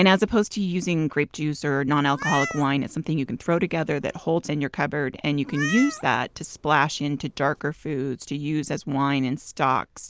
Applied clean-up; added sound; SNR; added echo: none; Meow; 11 dB; none.